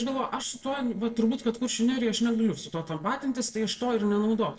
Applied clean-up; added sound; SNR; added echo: neural separator model SepFormer DNS4.